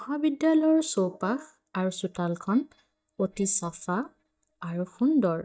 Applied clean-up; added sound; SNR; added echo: neural mask model DeepFilterNet 3.